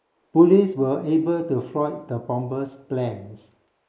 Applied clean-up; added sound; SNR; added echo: neural mask model Resemble Enhance denoiser.